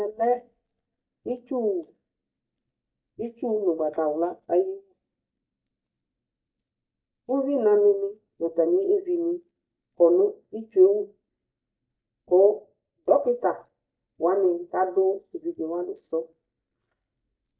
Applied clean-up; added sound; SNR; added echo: neural mask model DeepFilterNet 3.